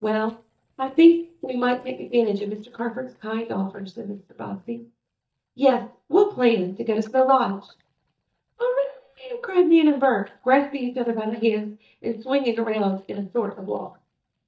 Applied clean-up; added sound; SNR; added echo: neural mask model DeepFilterNet 3.